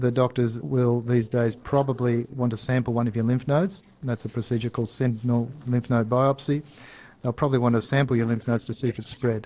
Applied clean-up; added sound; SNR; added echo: neural separator model SepFormer DNS4.